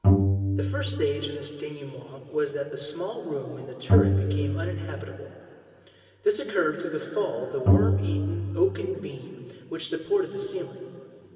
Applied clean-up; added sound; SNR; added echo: none; Bowed string instrument; -2 dB; reverberation time 2.8 s.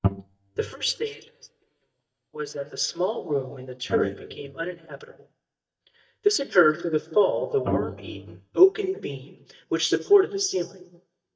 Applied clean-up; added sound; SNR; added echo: neural mask model DeepFilterNet 3.